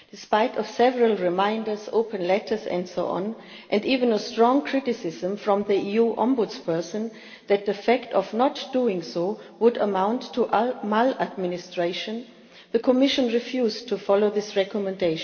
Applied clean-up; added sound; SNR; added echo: none; none; none; reverberation time 2.9 s.